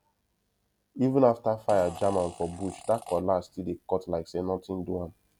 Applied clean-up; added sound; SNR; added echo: none; Fart; 16 dB; none.